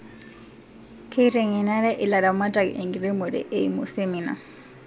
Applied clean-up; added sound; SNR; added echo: none; none; none; none.